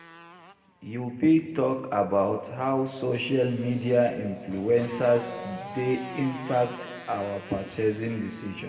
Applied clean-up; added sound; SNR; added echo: none; Motorcycle; 17 dB; reverberation time 1.6 s.